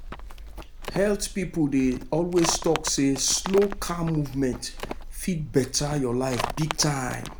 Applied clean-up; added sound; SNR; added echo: none; Livestock, farm animals, working animals; 9 dB; none.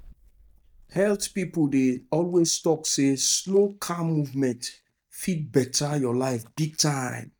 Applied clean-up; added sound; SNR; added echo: neural mask model DeepFilterNet 3.